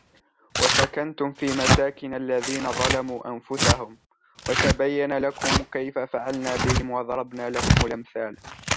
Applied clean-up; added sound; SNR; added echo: none; Tearing; -2 dB; none.